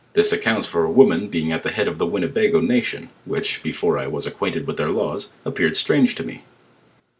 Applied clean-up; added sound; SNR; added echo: none; none; none; none.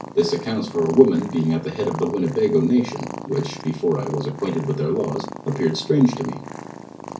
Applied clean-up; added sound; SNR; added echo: none; Purr; 13 dB; reverberation time 0.5 s.